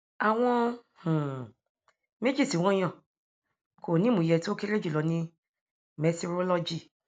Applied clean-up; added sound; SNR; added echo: none; none; none; none.